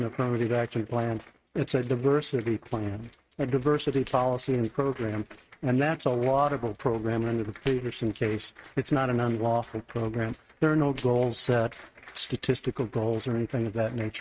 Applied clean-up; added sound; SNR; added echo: neural mask model RNNoise.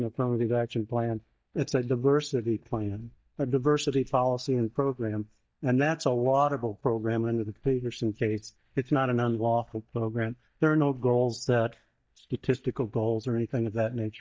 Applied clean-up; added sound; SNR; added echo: neural mask model DeepFilterNet 3.